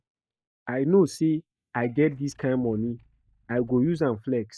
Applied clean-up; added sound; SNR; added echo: neural mask model DeepFilterNet 3.